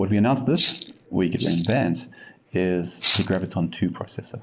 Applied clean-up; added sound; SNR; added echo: neural mask model Resemble Enhance denoiser.